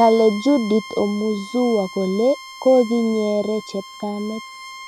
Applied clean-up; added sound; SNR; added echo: none; Bowed string instrument; 17 dB; none.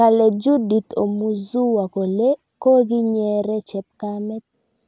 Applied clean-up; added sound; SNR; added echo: none; none; none; none.